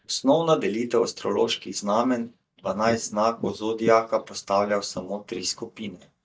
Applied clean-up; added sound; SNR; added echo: neural mask model DeepFilterNet 3.